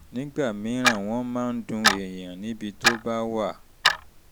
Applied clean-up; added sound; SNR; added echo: none; Clock; -1 dB; none.